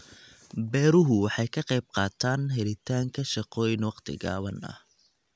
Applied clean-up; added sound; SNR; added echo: none; none; none; none.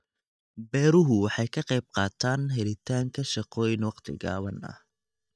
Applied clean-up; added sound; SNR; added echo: neural mask model DeepFilterNet 3.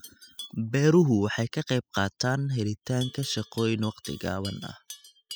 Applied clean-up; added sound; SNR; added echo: classical method spectral subtraction.